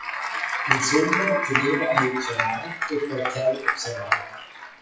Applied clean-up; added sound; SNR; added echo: classical method WPE with log-MMSE.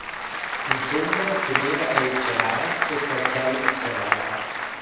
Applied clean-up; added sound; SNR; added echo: none; Applause / Crowd; -3 dB; reverberation time 1.1 s.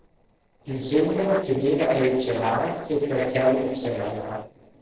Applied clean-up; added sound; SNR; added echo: neural separator model SepFormer DNS4.